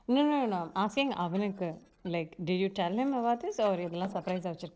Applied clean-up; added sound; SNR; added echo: neural separator model SepFormer DNS4.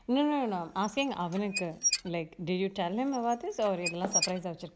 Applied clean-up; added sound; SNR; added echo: none; Squeak / Dishes, pots, and pans; 5 dB; none.